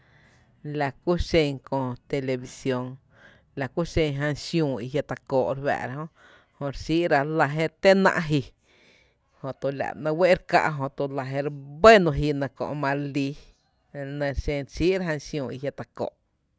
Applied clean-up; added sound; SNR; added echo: none; none; none; none.